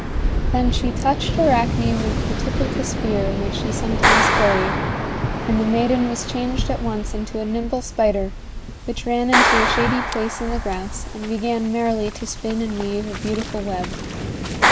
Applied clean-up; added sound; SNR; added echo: none; Clapping + Waves, surf; -1 dB; none.